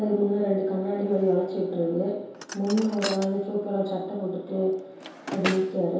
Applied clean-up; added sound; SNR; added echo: none; Drawer open or close; 14 dB; reverberation time 0.8 s.